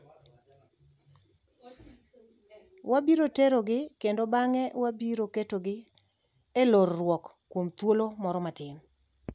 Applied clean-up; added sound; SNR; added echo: none; none; none; none.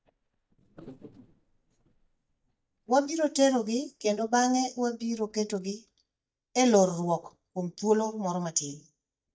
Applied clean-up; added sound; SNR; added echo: neural mask model DeepFilterNet 3.